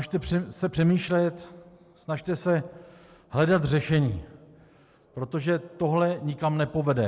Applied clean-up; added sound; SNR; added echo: none; none; none; none.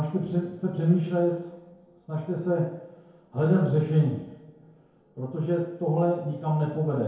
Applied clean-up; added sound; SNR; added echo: none; none; none; reverberation time 0.9 s.